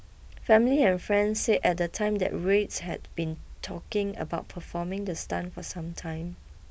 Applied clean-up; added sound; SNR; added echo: none; none; none; none.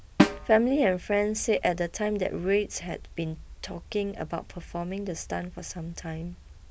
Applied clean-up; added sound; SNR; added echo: none; Snare drum; -1 dB; none.